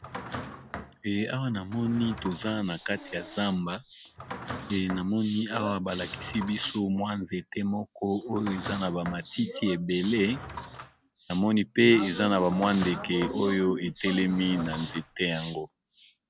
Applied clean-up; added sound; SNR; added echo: none; Drawer open or close + Hiss; 15 dB; none.